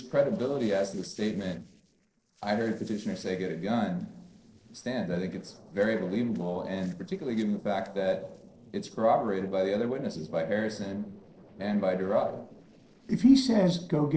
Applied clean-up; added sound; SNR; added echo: neural separator model SepFormer DNS4.